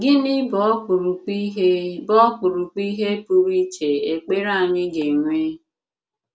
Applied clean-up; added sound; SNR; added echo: none; none; none; none.